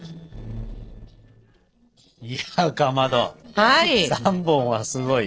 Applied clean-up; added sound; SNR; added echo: neural separator model SepFormer DNS4.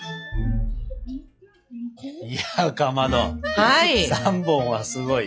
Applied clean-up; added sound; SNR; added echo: classical method log-MMSE.